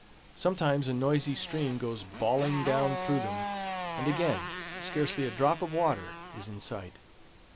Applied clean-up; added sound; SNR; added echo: none; Motorcycle; 8 dB; none.